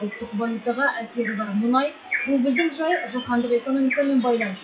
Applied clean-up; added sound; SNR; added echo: classical method WPE with log-MMSE.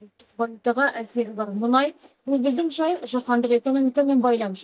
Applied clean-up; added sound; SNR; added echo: neural mask model DeepFilterNet 3.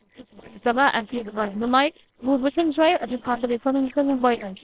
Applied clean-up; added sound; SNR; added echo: neural separator model SepFormer WHAMR!.